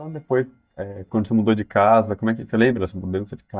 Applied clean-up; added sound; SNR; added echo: neural mask model DeepFilterNet 3.